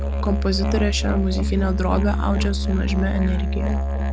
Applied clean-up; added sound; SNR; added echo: none; Musical instrument; -3 dB; none.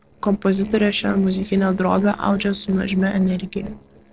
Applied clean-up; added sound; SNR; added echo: neural separator model SepFormer DNS4.